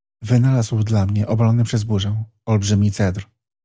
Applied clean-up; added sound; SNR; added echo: none; none; none; none.